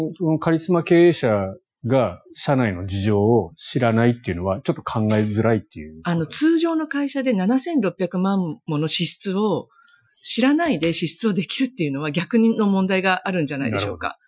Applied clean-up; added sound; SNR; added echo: classical method Wiener filter.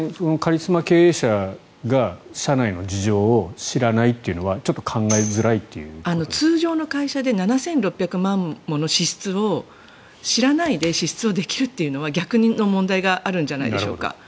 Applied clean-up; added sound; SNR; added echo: none; Tambourine; 12 dB; none.